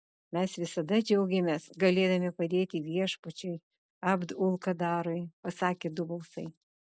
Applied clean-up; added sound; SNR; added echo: none; none; none; none.